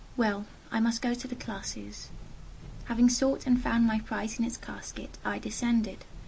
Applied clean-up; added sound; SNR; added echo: none; none; none; none.